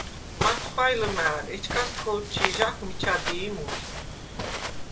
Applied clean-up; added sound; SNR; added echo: none; Walk, footsteps; 2 dB; reverberation time 0.2 s.